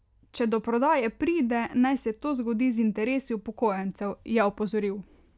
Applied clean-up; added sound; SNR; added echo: none; none; none; none.